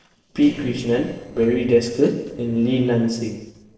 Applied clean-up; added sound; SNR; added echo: neural separator model SepFormer DNS4.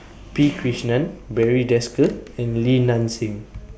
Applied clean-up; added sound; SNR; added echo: none; none; none; none.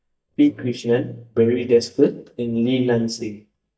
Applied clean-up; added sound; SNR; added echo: neural mask model DeepFilterNet 3.